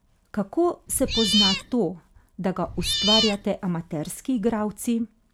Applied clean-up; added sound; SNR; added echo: none; Cat; -2 dB; none.